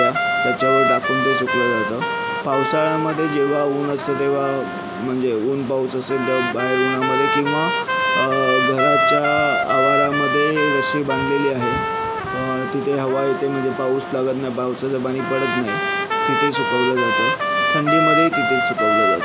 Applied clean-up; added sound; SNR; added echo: none; Trumpet; 0 dB; none.